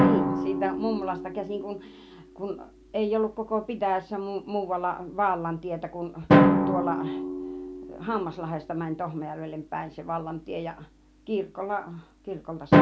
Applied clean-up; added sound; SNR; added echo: none; Drum; -3 dB; none.